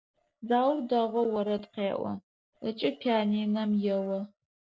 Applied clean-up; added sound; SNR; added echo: neural separator model SepFormer DNS4.